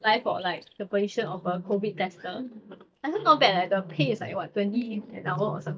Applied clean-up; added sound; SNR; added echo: neural mask model DeepFilterNet 3.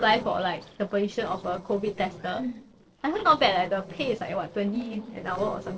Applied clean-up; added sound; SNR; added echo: neural separator model SepFormer DNS4.